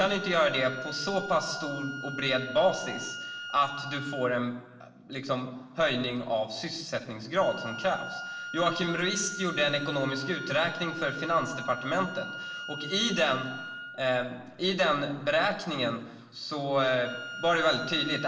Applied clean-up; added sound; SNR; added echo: none; Wind instrument, woodwind instrument; 11 dB; reverberation time 1.1 s.